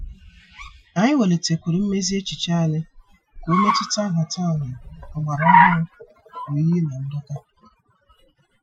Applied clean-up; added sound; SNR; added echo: classical method Wiener filter.